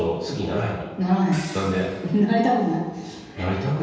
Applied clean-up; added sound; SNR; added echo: none; Crash cymbal; 20 dB; reverberation time 1.2 s.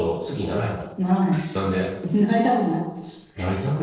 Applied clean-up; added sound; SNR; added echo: neural separator model SepFormer DNS4.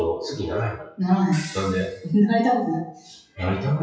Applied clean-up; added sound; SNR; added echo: classical method WPE with log-MMSE.